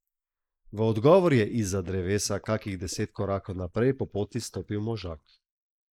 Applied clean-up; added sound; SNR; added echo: neural mask model Resemble Enhance denoiser.